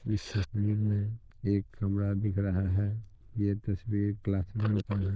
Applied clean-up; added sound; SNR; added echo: neural diffusion model UNIVERSE++.